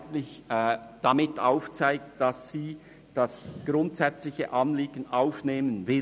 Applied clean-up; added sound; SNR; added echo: none; none; none; none.